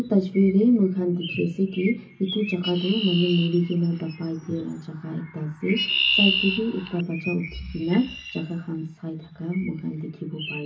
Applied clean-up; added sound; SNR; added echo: none; Chirp, tweet; 7 dB; reverberation time 0.3 s.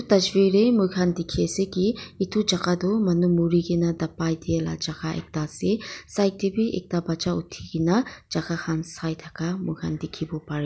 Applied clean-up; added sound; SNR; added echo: none; none; none; none.